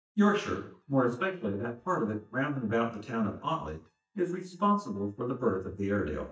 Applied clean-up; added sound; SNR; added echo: neural mask model DeepFilterNet 3.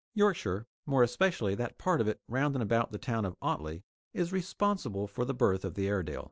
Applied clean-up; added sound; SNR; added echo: none; none; none; none.